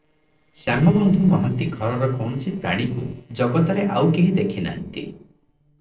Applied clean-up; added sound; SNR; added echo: neural separator model SepFormer DNS4.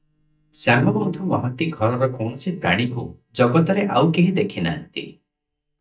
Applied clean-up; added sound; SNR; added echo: neural mask model DeepFilterNet 3.